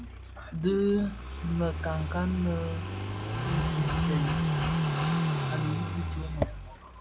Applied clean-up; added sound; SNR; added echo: none; Car passing by / Idling; -2 dB; none.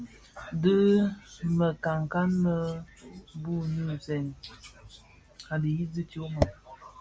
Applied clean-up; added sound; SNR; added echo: none; none; none; none.